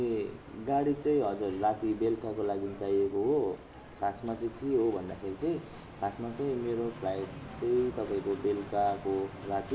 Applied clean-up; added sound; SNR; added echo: none; Bicycle; 15 dB; reverberation time 1.3 s.